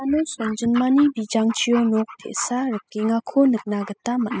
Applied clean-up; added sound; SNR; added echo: classical method spectral subtraction.